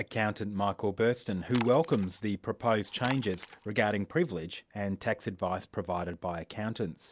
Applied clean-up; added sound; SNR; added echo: none; Splash, splatter; 13 dB; none.